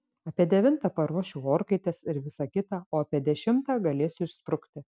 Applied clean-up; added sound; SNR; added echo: none; none; none; none.